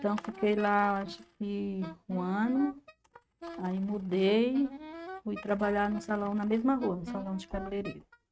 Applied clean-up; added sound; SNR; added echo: neural mask model RNNoise.